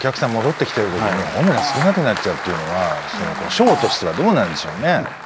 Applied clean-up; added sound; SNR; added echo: none; Applause + Fart; 7 dB; none.